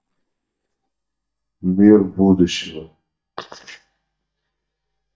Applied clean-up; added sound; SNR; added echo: neural mask model DeepFilterNet 3.